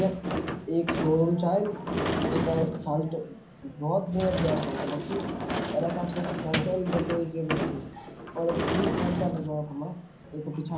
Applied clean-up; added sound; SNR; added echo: none; Sliding door / Slam; 2 dB; reverberation time 0.6 s.